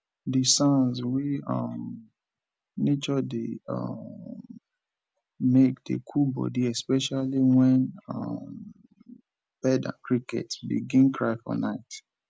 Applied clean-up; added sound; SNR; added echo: none; none; none; none.